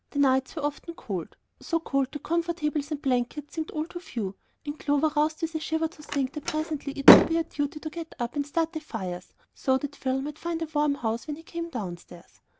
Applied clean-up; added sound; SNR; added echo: none; Slam; -5 dB; none.